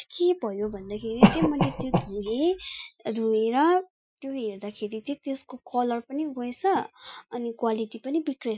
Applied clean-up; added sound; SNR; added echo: classical method Wiener filter.